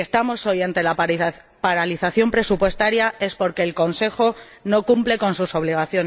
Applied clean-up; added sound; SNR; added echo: none; none; none; none.